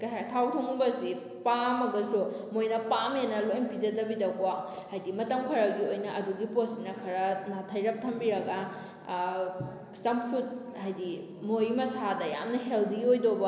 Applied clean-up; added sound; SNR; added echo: none; none; none; none.